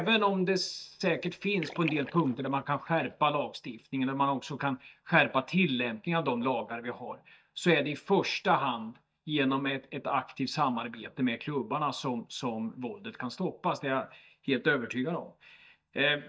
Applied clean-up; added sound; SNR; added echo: neural mask model DeepFilterNet 3.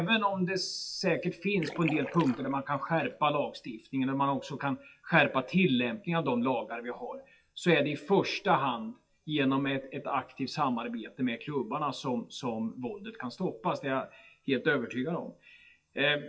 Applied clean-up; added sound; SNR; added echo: classical method WPE with log-MMSE.